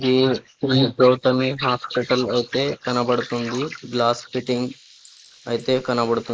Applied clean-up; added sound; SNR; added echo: neural mask model Resemble Enhance denoiser.